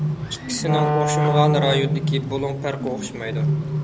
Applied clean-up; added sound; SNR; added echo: none; Wind instrument, woodwind instrument + Bird; -3 dB; none.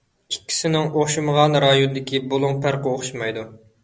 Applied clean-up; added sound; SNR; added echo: none; none; none; none.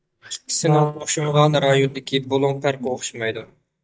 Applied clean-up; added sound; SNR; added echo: neural mask model DeepFilterNet 3.